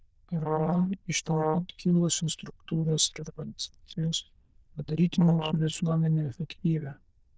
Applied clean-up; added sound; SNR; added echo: neural diffusion model UNIVERSE++.